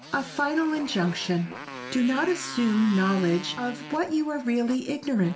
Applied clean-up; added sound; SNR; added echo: none; Motorcycle; 15 dB; reverberation time 0.8 s.